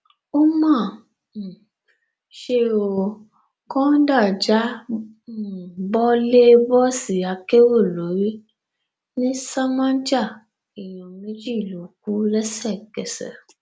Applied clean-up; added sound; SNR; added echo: none; none; none; none.